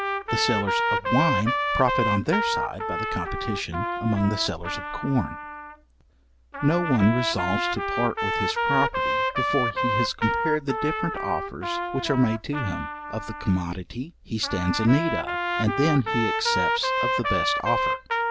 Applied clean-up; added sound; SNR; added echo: none; Trumpet; 1 dB; none.